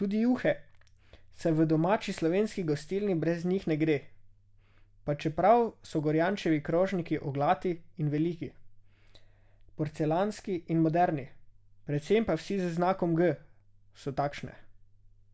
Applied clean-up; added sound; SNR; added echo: none; none; none; none.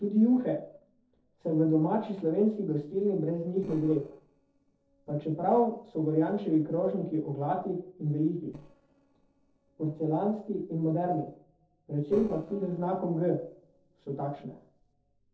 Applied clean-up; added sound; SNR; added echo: neural separator model SepFormer DNS4.